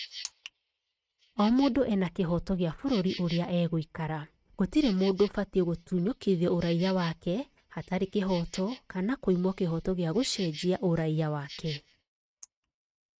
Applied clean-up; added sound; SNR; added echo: neural mask model RNNoise.